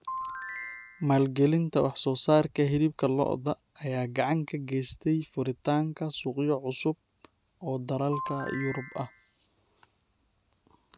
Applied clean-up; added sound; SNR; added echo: none; Ringtone / Chime; 10 dB; none.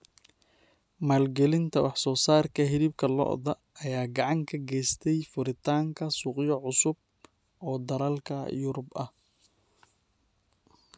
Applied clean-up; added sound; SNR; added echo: none; none; none; none.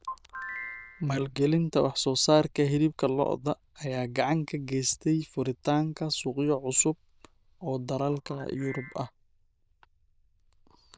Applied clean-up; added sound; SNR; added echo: neural diffusion model UNIVERSE++.